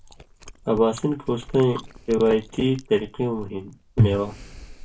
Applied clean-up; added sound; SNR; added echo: none; Chewing, mastication; 7 dB; reverberation time 0.2 s.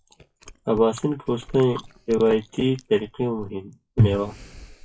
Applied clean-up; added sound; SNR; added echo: classical method WPE with log-MMSE.